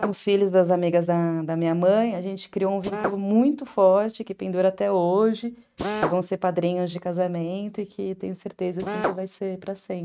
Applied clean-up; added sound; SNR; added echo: neural mask model RNNoise.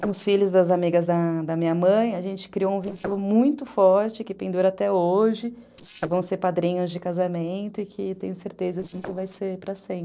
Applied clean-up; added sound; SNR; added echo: neural separator model SepFormer DNS4.